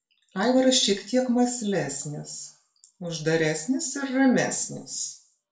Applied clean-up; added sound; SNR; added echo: none; none; none; reverberation time 0.3 s.